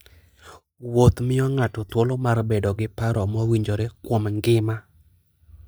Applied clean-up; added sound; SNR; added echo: neural mask model DeepFilterNet 3.